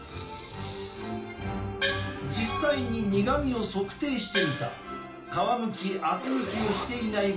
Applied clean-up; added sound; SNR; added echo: none; Gong; 4 dB; reverberation time 0.3 s.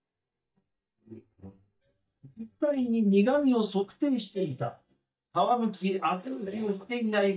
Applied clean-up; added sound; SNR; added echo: neural mask model DeepFilterNet 3.